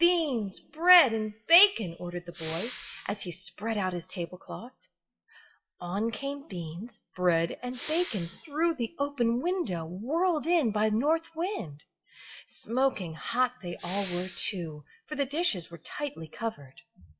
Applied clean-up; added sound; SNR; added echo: classical method WPE with log-MMSE.